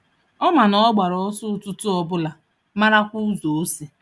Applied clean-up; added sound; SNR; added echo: none; none; none; none.